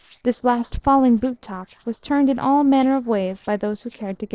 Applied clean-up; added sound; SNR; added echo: neural separator model SepFormer DNS4.